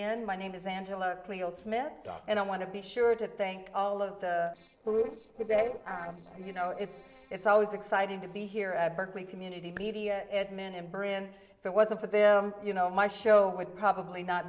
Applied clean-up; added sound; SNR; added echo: neural separator model SepFormer DNS4.